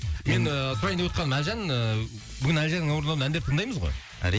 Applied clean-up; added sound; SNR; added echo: none; Alarm; 17 dB; none.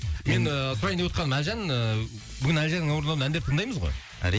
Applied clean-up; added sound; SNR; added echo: none; none; none; none.